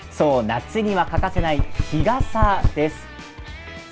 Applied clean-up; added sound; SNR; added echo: none; Knock; 0 dB; none.